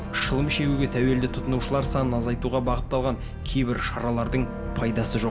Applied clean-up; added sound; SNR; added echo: none; Wind instrument, woodwind instrument; 15 dB; reverberation time 0.8 s.